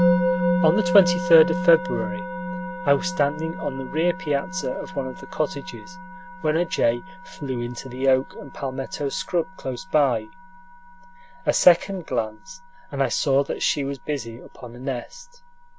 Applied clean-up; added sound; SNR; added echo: none; Musical instrument; 6 dB; none.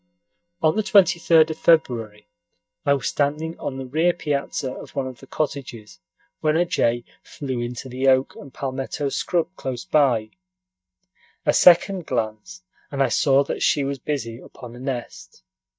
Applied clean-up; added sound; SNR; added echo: neural mask model DeepFilterNet 3.